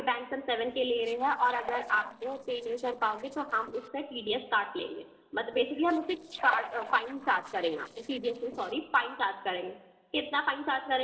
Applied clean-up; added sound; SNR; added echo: neural separator model SepFormer DNS4.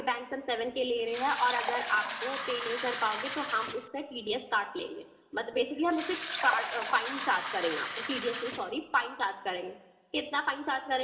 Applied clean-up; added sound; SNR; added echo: none; Fill (with liquid); 4 dB; reverberation time 1.2 s.